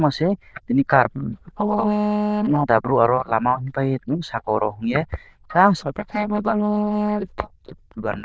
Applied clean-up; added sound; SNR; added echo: neural diffusion model UNIVERSE++.